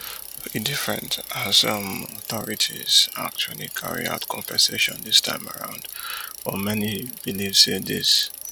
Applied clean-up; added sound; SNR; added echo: none; Bicycle; 12 dB; none.